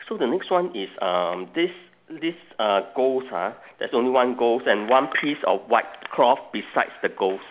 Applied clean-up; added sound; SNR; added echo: none; none; none; none.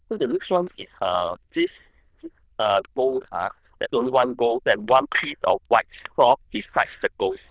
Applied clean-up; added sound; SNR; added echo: neural diffusion model UNIVERSE++.